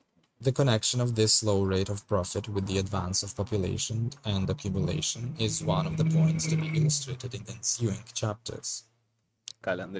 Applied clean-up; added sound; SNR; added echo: neural mask model RNNoise.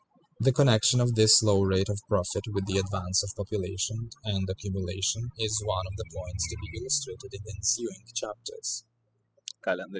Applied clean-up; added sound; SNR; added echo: classical method spectral subtraction.